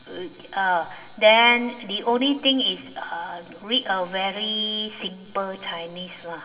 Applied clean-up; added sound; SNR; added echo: none; none; none; reverberation time 1.6 s.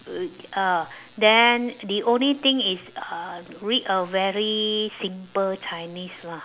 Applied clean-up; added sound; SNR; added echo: none; none; none; none.